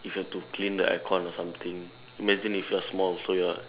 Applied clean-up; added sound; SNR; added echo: none; none; none; none.